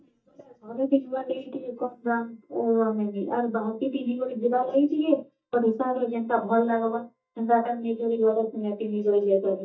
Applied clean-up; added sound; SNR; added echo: neural mask model DeepFilterNet 3.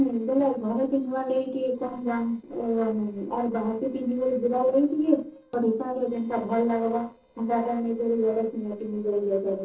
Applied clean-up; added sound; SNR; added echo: neural separator model SepFormer DNS4.